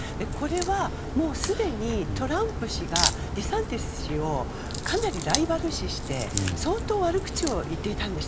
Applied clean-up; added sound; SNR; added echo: none; Crack; 2 dB; none.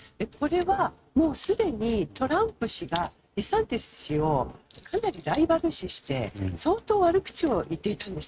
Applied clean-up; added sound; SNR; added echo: neural mask model RNNoise.